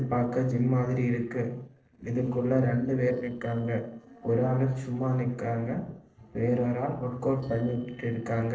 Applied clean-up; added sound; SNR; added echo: neural separator model SepFormer DNS4.